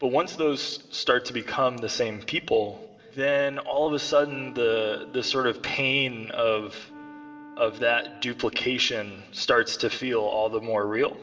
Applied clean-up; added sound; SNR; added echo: none; Wind instrument, woodwind instrument; 20 dB; reverberation time 2.7 s.